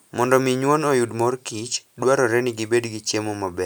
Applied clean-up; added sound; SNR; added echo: none; none; none; none.